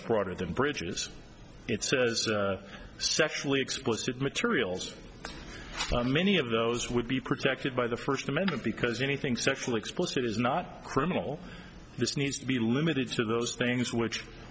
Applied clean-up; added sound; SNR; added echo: none; none; none; none.